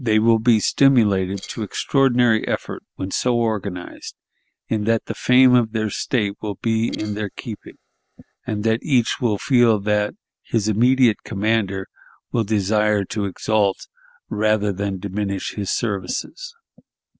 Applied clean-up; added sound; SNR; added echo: neural separator model SepFormer DNS4.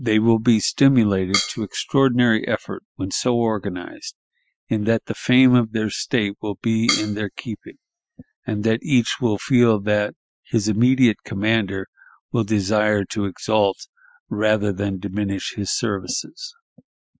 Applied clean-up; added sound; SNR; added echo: classical method Wiener filter.